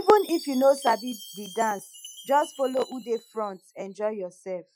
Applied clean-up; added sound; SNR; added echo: classical method Wiener filter.